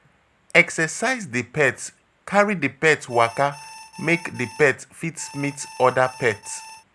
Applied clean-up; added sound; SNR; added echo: none; Alarm; 18 dB; none.